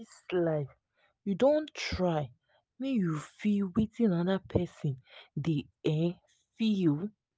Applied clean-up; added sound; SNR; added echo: none; none; none; none.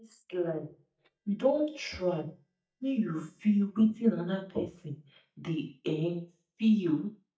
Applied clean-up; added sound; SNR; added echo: neural mask model DeepFilterNet 3.